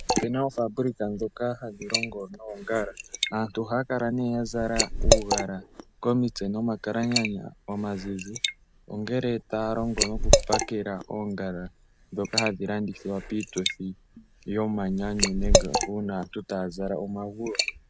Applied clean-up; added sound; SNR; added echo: none; Liquid; 0 dB; none.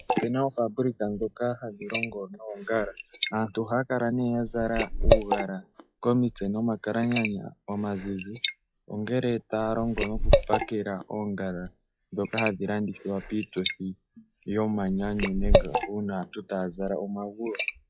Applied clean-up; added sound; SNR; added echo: classical method log-MMSE.